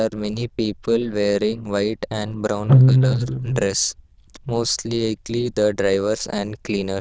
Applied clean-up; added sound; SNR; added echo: neural diffusion model UNIVERSE++.